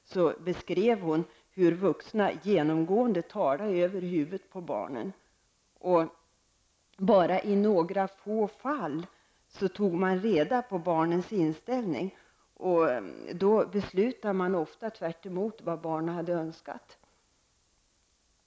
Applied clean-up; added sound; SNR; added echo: none; none; none; none.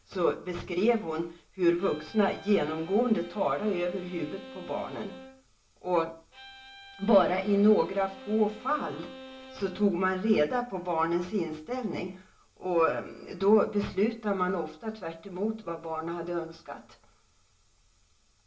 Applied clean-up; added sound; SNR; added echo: none; Bowed string instrument; 18 dB; reverberation time 0.2 s.